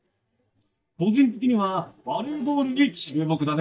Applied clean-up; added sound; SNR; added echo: neural mask model DeepFilterNet 3.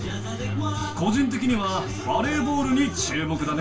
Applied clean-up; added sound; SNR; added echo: none; Mechanisms; 17 dB; reverberation time 0.2 s.